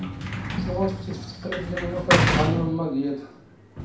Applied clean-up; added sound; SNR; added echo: none; Sliding door / Slam; -2 dB; reverberation time 0.6 s.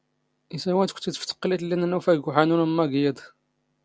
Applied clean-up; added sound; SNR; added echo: none; none; none; none.